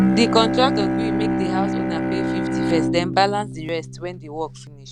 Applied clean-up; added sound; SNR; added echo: none; Bowed string instrument; -1 dB; none.